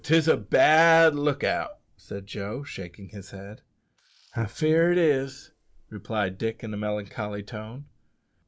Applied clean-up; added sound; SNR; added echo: neural mask model Resemble Enhance denoiser.